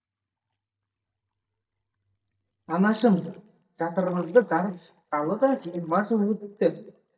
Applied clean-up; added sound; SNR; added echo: neural mask model DeepFilterNet 3.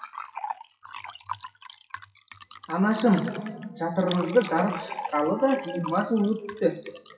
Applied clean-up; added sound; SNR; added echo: classical method WPE with log-MMSE.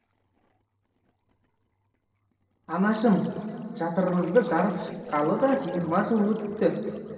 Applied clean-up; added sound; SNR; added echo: neural separator model SepFormer DNS4.